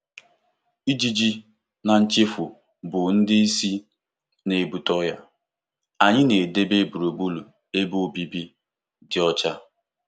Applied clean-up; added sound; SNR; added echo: none; none; none; none.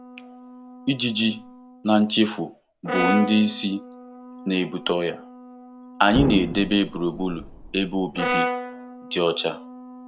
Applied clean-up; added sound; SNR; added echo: none; Brass instrument + Explosion; 7 dB; none.